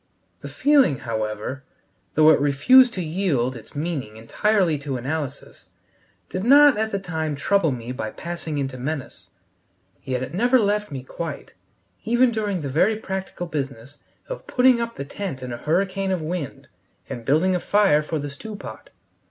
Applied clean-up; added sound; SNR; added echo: none; none; none; none.